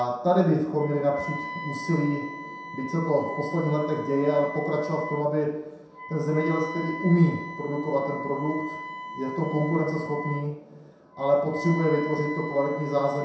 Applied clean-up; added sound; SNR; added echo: none; Wind instrument, woodwind instrument; 11 dB; reverberation time 0.7 s.